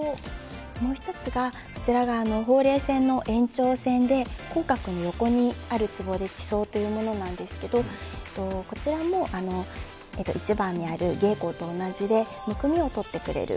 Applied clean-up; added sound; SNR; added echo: none; none; none; none.